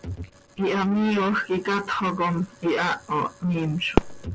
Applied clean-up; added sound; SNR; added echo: none; Fireworks; 8 dB; none.